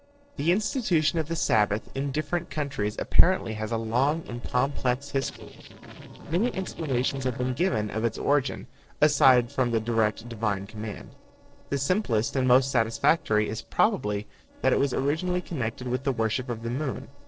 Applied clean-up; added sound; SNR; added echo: neural separator model SepFormer DNS4.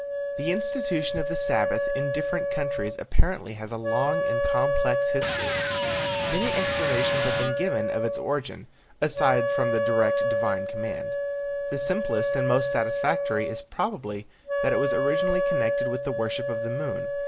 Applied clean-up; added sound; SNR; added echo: none; Electric guitar + Wind instrument, woodwind instrument; -1 dB; none.